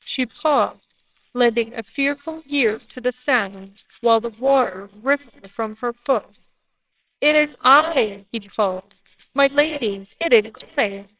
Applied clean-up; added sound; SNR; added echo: neural separator model SepFormer WHAMR!.